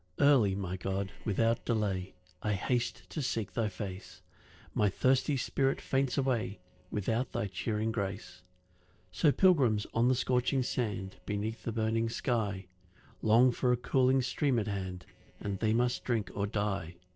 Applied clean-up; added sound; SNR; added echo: neural separator model SepFormer DNS4.